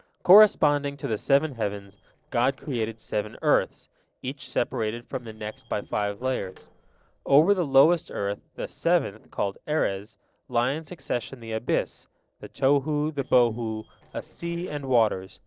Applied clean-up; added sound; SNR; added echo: neural separator model SepFormer DNS4.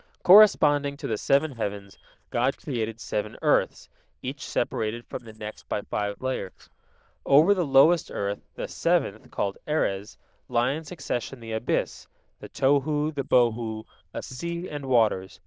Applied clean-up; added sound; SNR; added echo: neural diffusion model UNIVERSE++.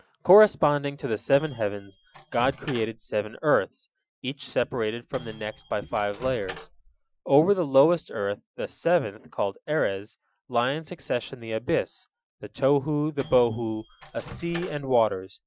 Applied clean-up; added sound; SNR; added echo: classical method Wiener filter.